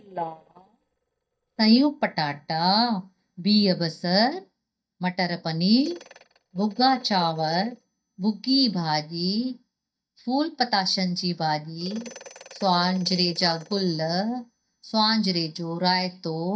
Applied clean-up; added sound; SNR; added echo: neural mask model DeepFilterNet 3.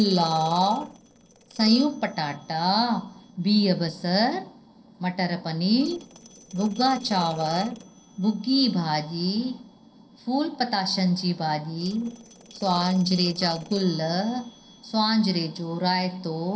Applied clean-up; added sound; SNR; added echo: neural separator model SepFormer DNS4.